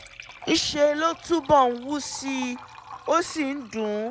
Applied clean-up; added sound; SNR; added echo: none; Liquid; 19 dB; none.